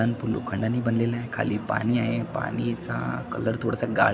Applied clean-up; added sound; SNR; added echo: none; none; none; none.